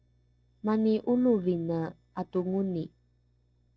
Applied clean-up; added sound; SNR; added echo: neural separator model SepFormer DNS4.